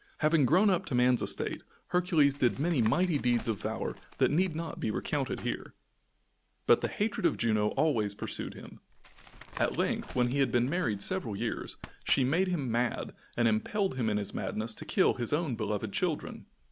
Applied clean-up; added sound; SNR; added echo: none; Tap; 19 dB; none.